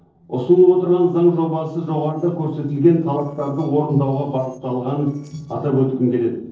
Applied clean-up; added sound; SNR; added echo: neural separator model SepFormer DNS4.